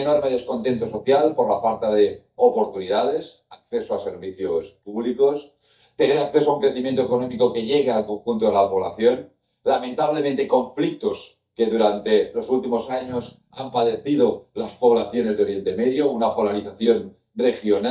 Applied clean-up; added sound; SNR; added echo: neural mask model DeepFilterNet 3.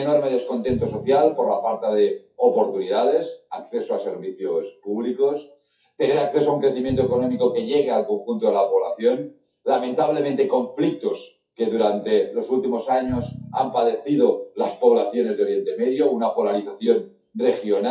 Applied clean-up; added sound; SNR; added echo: classical method WPE with log-MMSE.